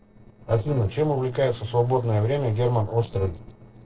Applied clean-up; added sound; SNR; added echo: neural separator model SepFormer DNS4.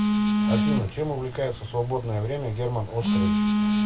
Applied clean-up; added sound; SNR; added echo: none; Telephone; -4 dB; reverberation time 0.2 s.